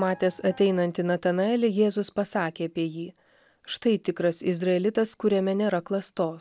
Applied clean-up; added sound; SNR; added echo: none; none; none; none.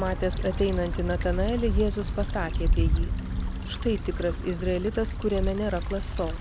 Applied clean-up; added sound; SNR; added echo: none; Stream / Trickle, dribble / Traffic noise, roadway noise; -1 dB; none.